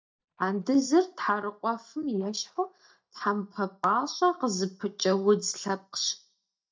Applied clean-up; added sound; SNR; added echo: neural mask model DeepFilterNet 3.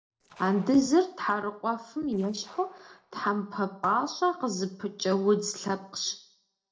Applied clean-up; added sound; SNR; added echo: neural separator model SepFormer DNS4.